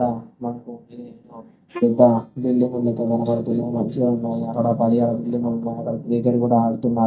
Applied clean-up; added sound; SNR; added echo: neural mask model DeepFilterNet 3.